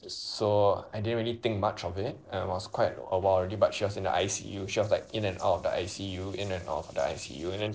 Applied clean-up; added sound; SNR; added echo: neural separator model SepFormer DNS4.